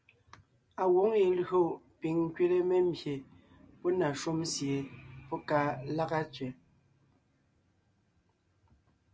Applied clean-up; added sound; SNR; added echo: none; none; none; none.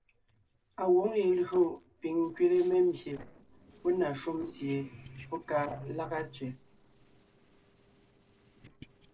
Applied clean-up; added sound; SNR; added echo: neural separator model SepFormer DNS4.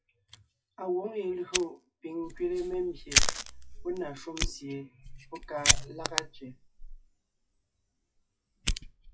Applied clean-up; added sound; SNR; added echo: classical method WPE with log-MMSE.